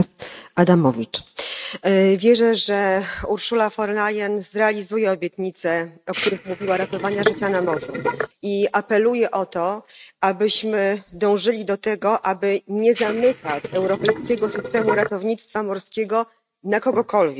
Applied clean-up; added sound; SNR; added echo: neural mask model RNNoise.